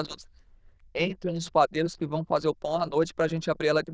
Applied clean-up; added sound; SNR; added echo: neural diffusion model UNIVERSE++.